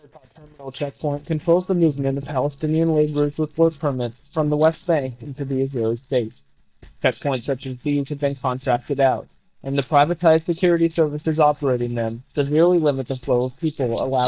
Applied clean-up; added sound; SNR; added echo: neural mask model DeepFilterNet 3.